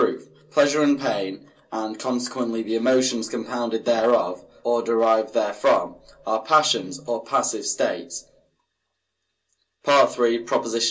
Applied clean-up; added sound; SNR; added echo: none; none; none; reverberation time 0.2 s.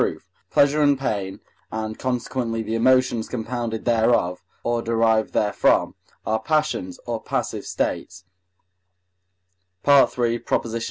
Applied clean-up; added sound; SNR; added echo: none; none; none; none.